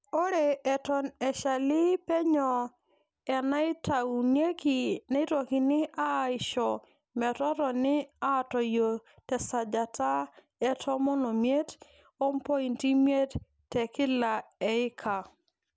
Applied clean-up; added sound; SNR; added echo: none; none; none; none.